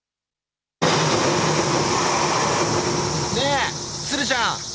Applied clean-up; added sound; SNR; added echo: none; none; none; none.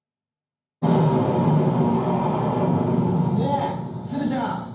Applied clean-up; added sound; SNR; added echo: none; none; none; reverberation time 0.9 s.